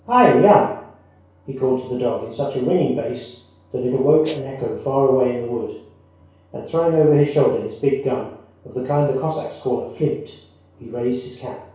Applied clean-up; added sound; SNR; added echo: none; Rattle (instrument); 19 dB; reverberation time 0.6 s.